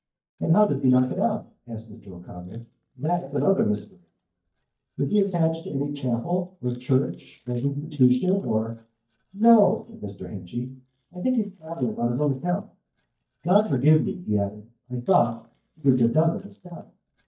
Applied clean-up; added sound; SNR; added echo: neural mask model DeepFilterNet 3.